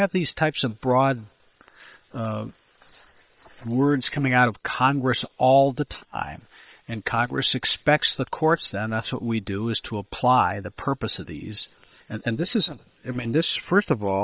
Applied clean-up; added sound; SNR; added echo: neural separator model SepFormer WHAM!.